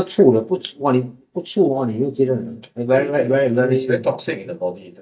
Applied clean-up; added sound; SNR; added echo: neural mask model DeepFilterNet 3.